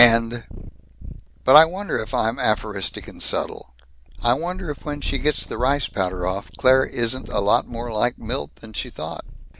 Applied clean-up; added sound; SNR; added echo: none; Purr; 11 dB; none.